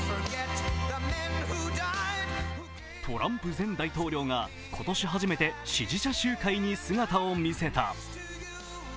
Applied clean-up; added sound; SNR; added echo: none; none; none; none.